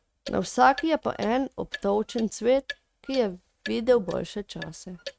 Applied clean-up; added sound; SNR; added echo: neural mask model RNNoise.